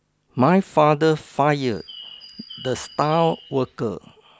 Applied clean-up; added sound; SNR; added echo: none; Bird; 20 dB; none.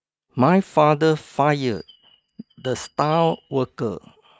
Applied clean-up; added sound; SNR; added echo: neural mask model RNNoise.